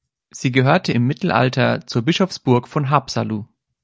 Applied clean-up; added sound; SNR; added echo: none; none; none; none.